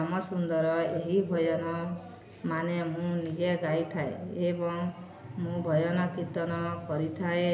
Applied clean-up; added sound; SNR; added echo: none; none; none; none.